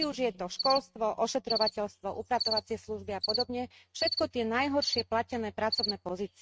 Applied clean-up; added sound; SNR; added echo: neural mask model RNNoise.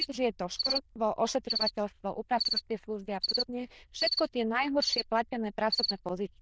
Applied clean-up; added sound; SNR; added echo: neural diffusion model UNIVERSE++.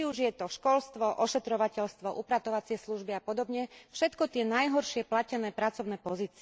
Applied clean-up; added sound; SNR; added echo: none; none; none; none.